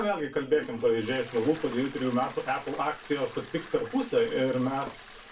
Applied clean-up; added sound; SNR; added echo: none; Toilet flush; 16 dB; reverberation time 0.2 s.